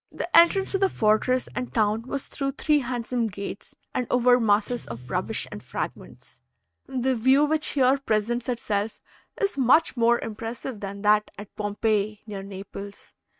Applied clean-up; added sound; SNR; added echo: neural mask model RNNoise.